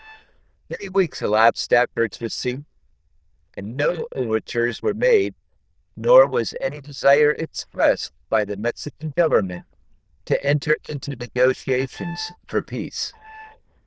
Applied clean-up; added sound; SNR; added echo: neural diffusion model UNIVERSE++.